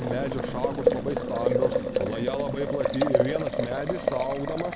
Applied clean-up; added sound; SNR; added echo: none; Boiling; -4 dB; none.